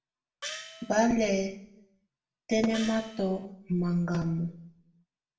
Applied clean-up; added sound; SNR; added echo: none; Gong; 12 dB; reverberation time 0.5 s.